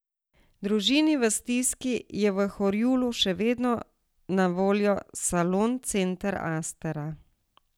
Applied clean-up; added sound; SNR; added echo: none; none; none; none.